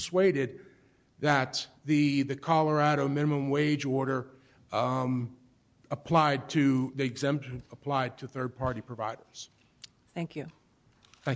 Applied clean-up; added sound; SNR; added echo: none; none; none; none.